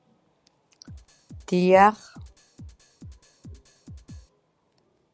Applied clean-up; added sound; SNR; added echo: none; Drum kit; 19 dB; none.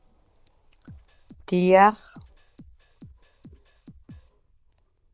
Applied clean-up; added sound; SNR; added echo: neural diffusion model UNIVERSE++.